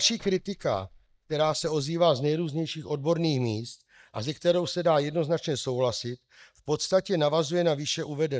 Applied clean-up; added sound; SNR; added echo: neural mask model DeepFilterNet 3.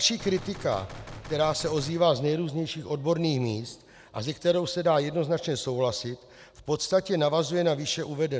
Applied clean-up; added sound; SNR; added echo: none; Gunshot, gunfire; 16 dB; none.